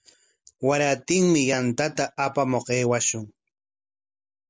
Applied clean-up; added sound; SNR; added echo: none; none; none; none.